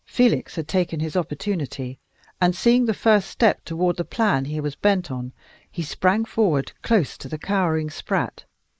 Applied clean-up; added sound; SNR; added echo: neural mask model Resemble Enhance denoiser.